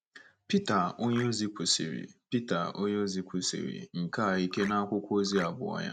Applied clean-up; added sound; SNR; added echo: neural mask model RNNoise.